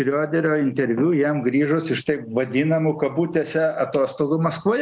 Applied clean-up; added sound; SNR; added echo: none; none; none; none.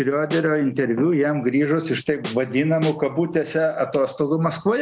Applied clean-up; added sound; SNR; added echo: none; Snare drum; 13 dB; none.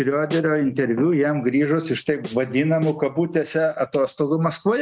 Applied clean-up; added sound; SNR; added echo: neural mask model RNNoise.